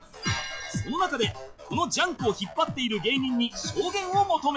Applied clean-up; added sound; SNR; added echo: classical method log-MMSE.